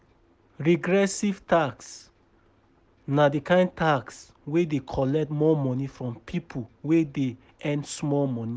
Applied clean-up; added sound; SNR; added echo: none; none; none; none.